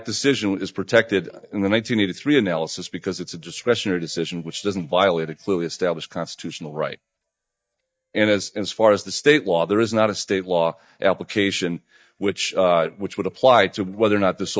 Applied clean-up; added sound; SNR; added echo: neural mask model DeepFilterNet 3.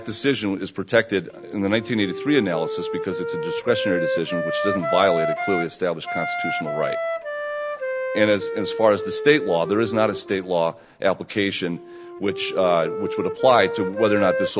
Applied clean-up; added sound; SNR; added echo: none; Wind instrument, woodwind instrument; 5 dB; none.